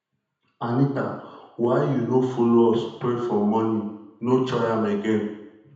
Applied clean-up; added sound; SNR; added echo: none; none; none; reverberation time 0.8 s.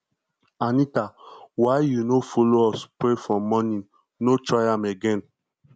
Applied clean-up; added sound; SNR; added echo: none; none; none; none.